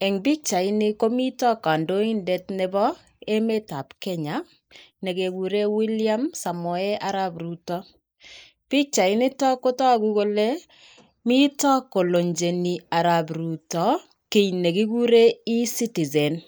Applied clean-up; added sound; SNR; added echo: neural mask model Resemble Enhance denoiser.